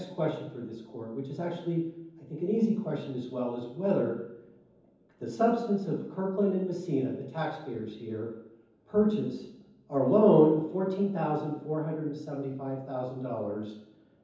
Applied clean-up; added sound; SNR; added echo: none; none; none; reverberation time 0.9 s.